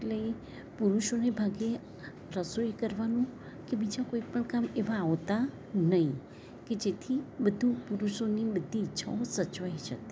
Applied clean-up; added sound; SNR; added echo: none; none; none; none.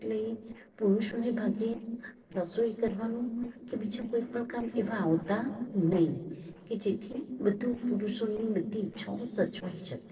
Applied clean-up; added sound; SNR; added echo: neural separator model SepFormer DNS4.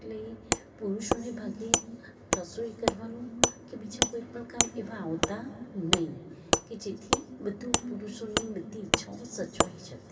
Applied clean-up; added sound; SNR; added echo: none; Wood; -5 dB; reverberation time 2.2 s.